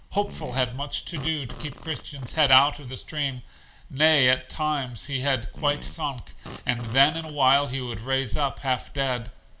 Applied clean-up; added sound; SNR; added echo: none; Fart; 17 dB; reverberation time 0.5 s.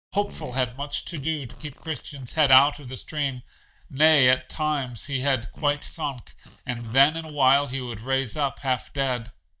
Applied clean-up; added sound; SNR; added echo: neural mask model DeepFilterNet 3.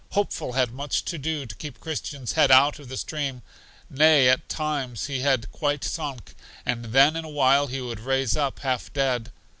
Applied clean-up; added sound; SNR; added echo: none; none; none; none.